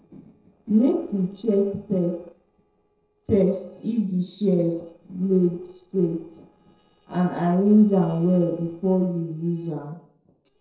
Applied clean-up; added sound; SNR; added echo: neural separator model SepFormer DNS4.